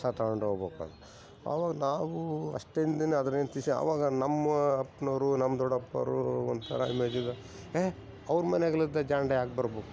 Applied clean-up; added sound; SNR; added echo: none; none; none; none.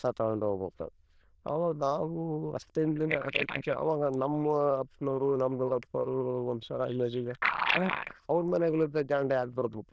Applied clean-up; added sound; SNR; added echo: neural diffusion model UNIVERSE++.